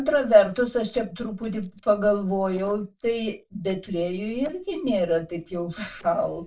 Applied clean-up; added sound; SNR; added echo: neural separator model SepFormer DNS4.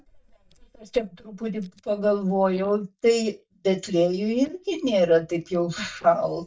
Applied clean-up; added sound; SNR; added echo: neural mask model DeepFilterNet 3.